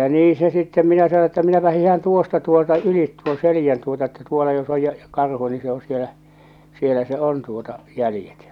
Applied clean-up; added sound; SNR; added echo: none; none; none; none.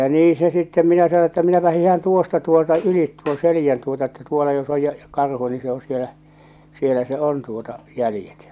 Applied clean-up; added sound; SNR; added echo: none; Cricket; 20 dB; none.